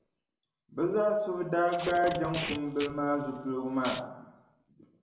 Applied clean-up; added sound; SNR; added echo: none; Packing tape, duct tape; 12 dB; reverberation time 0.9 s.